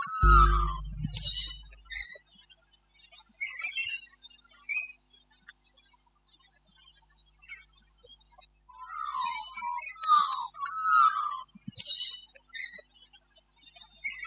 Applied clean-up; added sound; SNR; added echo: classical method spectral subtraction.